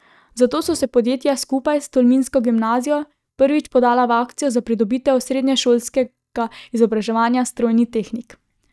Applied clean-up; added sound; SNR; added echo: neural mask model DeepFilterNet 3.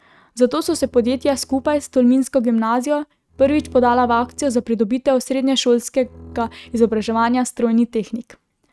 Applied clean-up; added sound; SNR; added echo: neural mask model RNNoise.